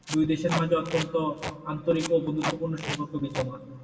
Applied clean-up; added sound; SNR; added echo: none; Packing tape, duct tape; 9 dB; reverberation time 1.8 s.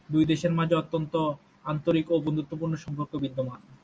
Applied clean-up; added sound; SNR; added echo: none; none; none; none.